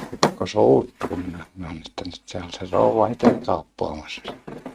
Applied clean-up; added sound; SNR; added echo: neural mask model RNNoise.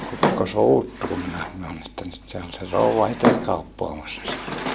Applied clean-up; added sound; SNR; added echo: none; Drawer open or close; 3 dB; none.